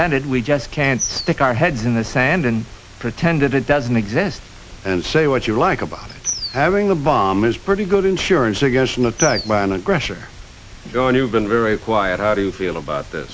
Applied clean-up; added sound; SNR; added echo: none; Bird vocalization, bird call, bird song; 8 dB; none.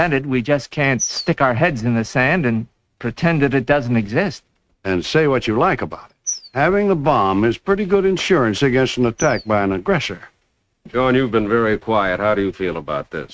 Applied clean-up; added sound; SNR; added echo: neural mask model RNNoise.